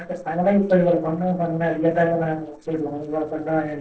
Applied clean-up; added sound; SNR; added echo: neural separator model SepFormer DNS4.